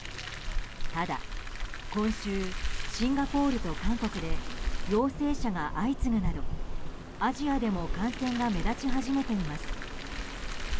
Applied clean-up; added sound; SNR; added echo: none; Car; 0 dB; none.